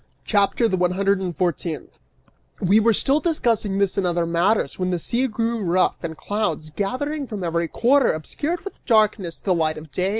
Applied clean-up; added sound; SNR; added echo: none; none; none; none.